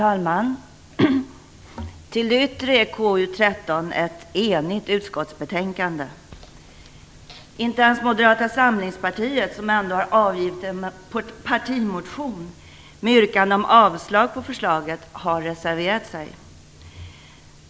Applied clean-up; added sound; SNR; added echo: none; none; none; none.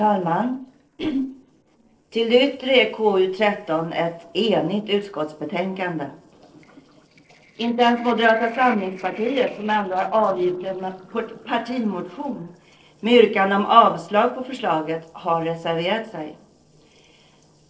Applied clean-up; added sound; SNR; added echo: neural separator model SepFormer DNS4.